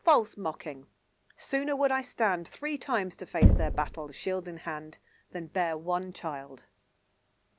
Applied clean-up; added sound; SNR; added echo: none; Knock; 2 dB; none.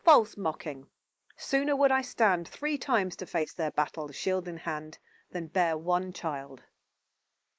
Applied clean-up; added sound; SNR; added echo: neural mask model Resemble Enhance denoiser.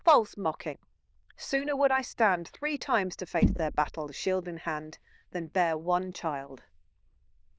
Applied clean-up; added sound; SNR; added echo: neural diffusion model UNIVERSE++.